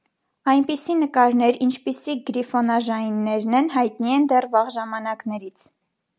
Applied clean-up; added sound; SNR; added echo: none; none; none; none.